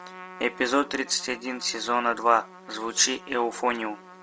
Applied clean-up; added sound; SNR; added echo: none; Trumpet; 19 dB; none.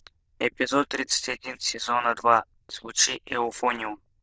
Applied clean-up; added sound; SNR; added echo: neural diffusion model UNIVERSE++.